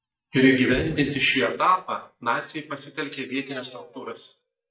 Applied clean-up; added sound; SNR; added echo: neural mask model DeepFilterNet 3.